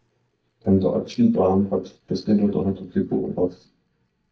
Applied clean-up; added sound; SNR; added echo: neural mask model DeepFilterNet 3.